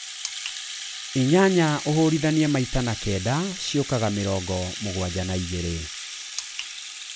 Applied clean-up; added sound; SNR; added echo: none; Rattle (instrument); 10 dB; none.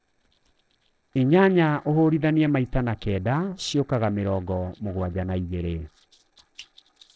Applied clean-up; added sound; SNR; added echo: neural separator model SepFormer DNS4.